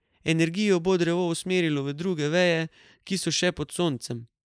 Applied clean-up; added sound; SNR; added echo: neural mask model Resemble Enhance denoiser.